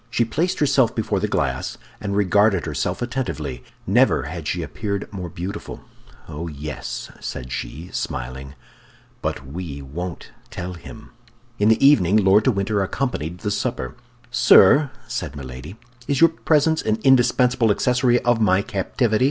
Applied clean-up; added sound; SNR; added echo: none; none; none; none.